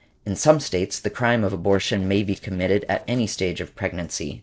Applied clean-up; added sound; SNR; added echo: neural separator model SepFormer DNS4.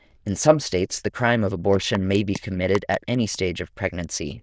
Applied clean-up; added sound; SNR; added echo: neural diffusion model UNIVERSE++.